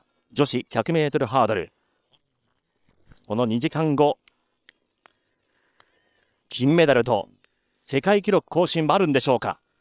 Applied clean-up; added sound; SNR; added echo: neural separator model SepFormer WHAM!.